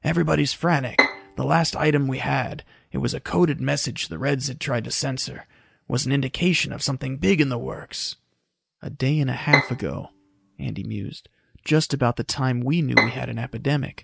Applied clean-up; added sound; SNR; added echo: none; Bowed string instrument; 1 dB; none.